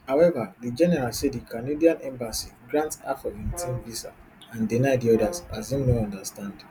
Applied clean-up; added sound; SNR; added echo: none; Brass instrument; 15 dB; none.